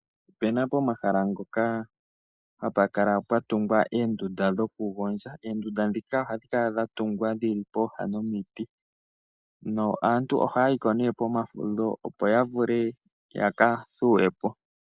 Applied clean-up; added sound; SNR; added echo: neural mask model Resemble Enhance denoiser.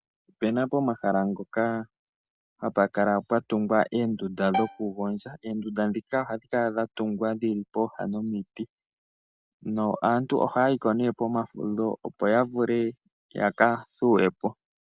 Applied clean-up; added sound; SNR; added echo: none; Bowed string instrument; 7 dB; none.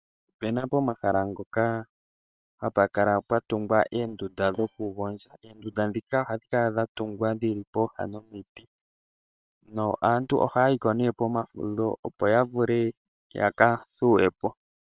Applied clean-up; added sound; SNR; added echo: neural separator model SepFormer WHAM!.